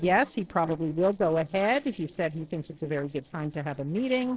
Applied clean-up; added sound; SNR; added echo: neural separator model SepFormer DNS4.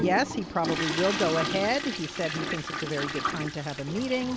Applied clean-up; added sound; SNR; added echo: none; Toilet flush; 3 dB; none.